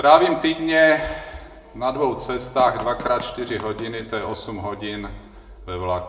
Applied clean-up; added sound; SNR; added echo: none; Run; 17 dB; reverberation time 0.8 s.